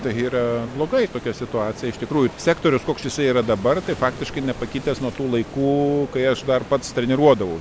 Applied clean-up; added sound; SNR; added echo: none; Waves, surf; 18 dB; none.